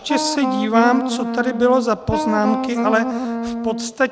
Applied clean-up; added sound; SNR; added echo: none; Wind instrument, woodwind instrument; 3 dB; none.